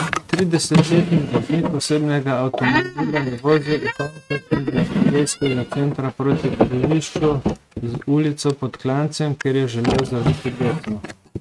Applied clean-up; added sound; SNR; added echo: neural mask model RNNoise.